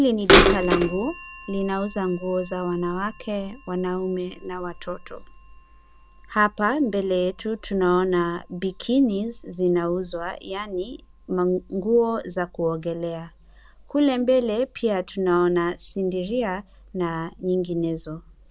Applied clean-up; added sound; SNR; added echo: none; Bird vocalization, bird call, bird song / Telephone; 5 dB; none.